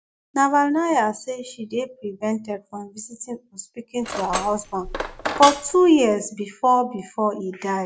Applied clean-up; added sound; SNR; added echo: none; Cutlery, silverware; 7 dB; none.